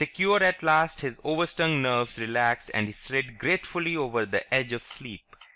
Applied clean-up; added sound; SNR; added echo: none; none; none; none.